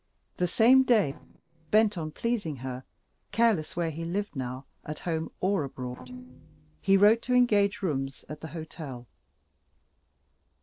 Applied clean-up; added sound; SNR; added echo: neural separator model SepFormer DNS4.